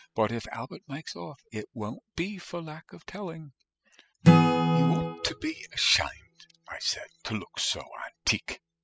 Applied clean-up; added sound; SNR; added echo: classical method spectral subtraction.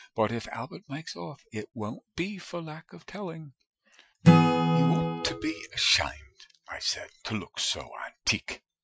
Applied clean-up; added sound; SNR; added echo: classical method Wiener filter.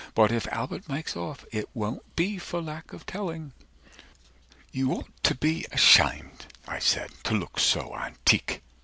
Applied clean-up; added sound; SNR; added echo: none; none; none; none.